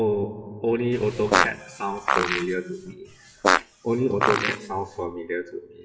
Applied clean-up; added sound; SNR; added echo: classical method WPE with log-MMSE.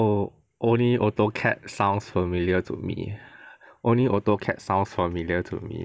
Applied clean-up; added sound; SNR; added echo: none; none; none; none.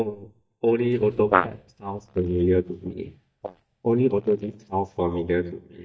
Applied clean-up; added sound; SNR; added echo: neural mask model DeepFilterNet 3.